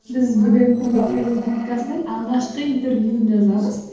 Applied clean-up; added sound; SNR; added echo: neural separator model SepFormer DNS4.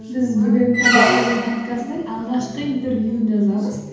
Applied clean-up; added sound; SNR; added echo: none; Squeak; 1 dB; reverberation time 0.8 s.